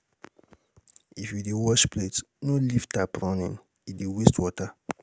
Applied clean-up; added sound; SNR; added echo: none; none; none; none.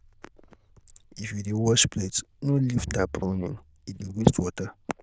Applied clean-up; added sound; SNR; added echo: neural diffusion model UNIVERSE++.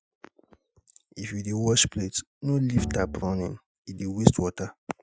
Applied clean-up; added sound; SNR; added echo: classical method Wiener filter.